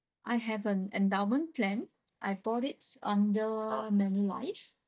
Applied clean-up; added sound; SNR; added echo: neural mask model DeepFilterNet 3.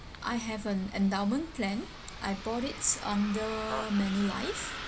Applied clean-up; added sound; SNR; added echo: none; Bus; 11 dB; none.